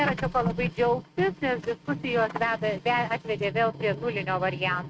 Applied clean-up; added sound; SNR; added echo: neural mask model RNNoise.